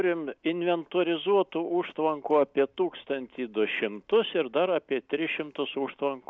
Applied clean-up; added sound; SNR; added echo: none; none; none; none.